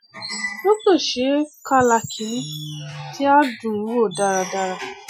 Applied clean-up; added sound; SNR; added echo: classical method Wiener filter.